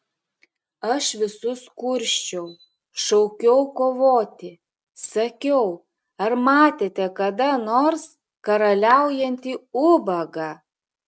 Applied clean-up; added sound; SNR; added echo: neural mask model RNNoise.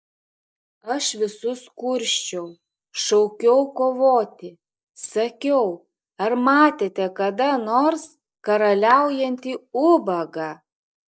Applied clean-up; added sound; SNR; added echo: neural mask model DeepFilterNet 3.